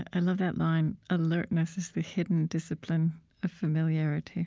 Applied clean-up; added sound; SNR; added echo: none; none; none; none.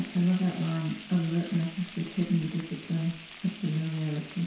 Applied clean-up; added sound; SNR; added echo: none; Frying (food); 16 dB; reverberation time 0.7 s.